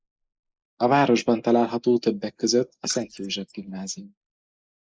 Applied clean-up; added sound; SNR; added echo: neural mask model Resemble Enhance denoiser.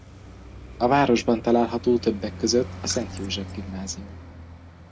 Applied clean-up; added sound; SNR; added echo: none; Traffic noise, roadway noise + Keys jangling; 13 dB; none.